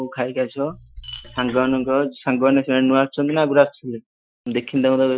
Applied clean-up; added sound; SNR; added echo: classical method Wiener filter.